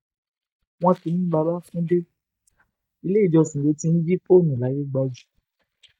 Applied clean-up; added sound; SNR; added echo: neural mask model DeepFilterNet 3.